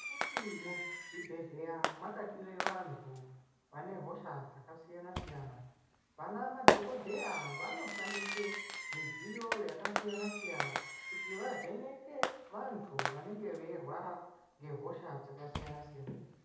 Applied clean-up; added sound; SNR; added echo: none; Fireworks; -3 dB; reverberation time 0.8 s.